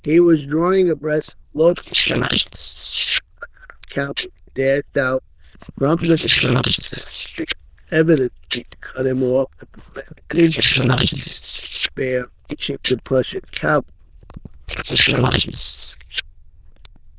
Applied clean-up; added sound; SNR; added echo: neural diffusion model UNIVERSE++.